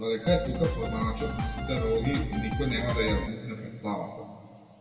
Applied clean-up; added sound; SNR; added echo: none; Drum kit; 2 dB; reverberation time 2.0 s.